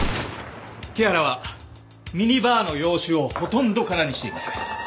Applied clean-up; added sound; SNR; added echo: none; Gunshot, gunfire; 12 dB; none.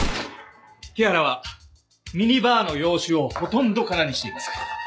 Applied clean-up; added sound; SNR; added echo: classical method log-MMSE.